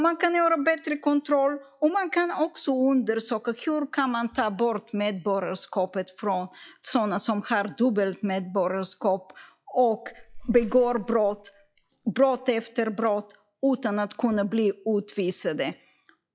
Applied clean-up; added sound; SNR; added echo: classical method log-MMSE.